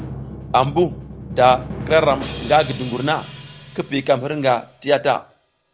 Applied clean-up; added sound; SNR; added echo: none; Drum; 13 dB; none.